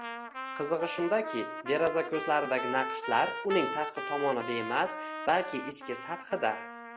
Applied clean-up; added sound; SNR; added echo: none; Trumpet; 7 dB; none.